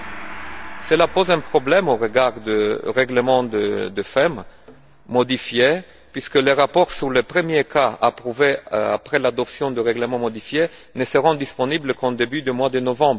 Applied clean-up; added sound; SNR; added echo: none; Gong; 20 dB; none.